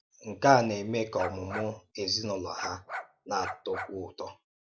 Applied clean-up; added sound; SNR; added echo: none; Bark; 10 dB; none.